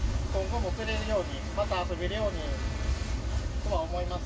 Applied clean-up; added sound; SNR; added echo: none; Wind instrument, woodwind instrument; 19 dB; reverberation time 0.2 s.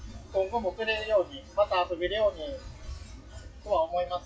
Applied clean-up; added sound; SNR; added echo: classical method WPE with log-MMSE.